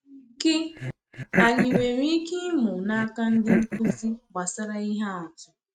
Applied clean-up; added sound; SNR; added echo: neural mask model RNNoise.